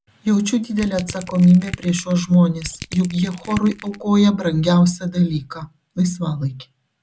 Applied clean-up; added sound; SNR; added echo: none; Crushing; 16 dB; none.